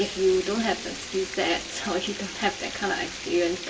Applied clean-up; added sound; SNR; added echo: none; Water; 10 dB; reverberation time 2.9 s.